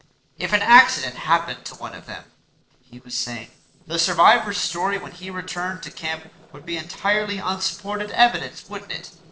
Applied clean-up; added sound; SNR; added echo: neural separator model SepFormer DNS4.